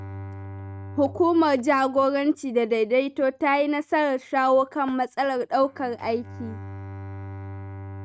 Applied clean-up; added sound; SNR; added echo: neural mask model RNNoise.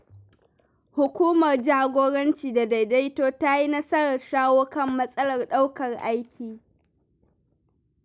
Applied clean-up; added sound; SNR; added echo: none; none; none; none.